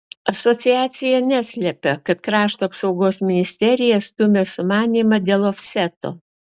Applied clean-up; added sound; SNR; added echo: none; none; none; none.